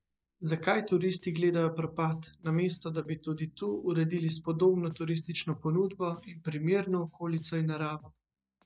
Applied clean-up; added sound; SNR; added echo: neural mask model DeepFilterNet 3.